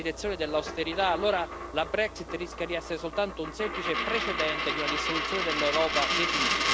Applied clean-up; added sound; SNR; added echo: none; Coin (dropping); 1 dB; none.